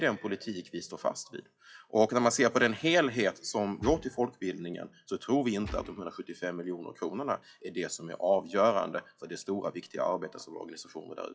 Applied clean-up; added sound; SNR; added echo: classical method WPE with log-MMSE.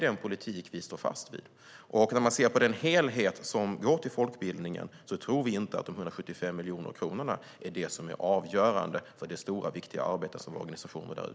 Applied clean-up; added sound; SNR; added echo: none; none; none; none.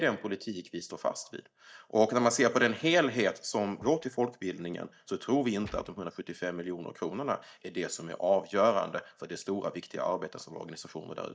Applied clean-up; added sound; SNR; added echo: neural mask model DeepFilterNet 3.